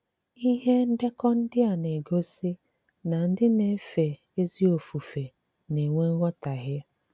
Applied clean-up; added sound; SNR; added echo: none; none; none; none.